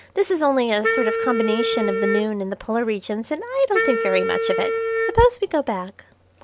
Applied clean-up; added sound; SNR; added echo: none; Wind instrument, woodwind instrument; 2 dB; none.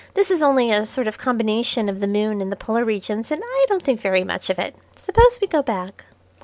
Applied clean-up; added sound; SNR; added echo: none; none; none; none.